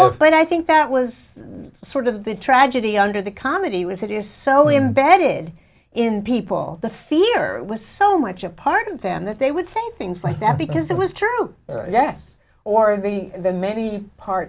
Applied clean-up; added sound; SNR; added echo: none; none; none; none.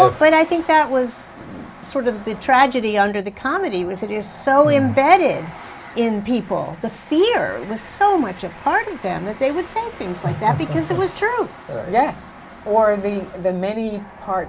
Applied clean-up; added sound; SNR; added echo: none; Train; 19 dB; none.